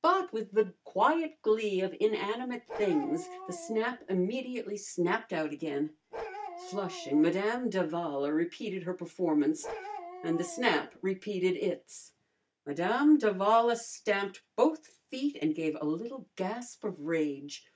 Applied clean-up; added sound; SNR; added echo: none; Bark; 13 dB; none.